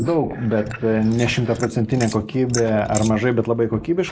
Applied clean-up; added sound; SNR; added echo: neural mask model Resemble Enhance denoiser.